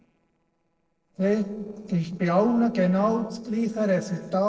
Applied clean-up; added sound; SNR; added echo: neural separator model SepFormer DNS4.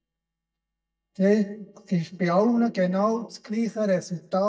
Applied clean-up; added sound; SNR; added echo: neural mask model DeepFilterNet 3.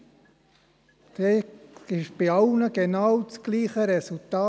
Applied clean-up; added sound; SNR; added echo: none; none; none; none.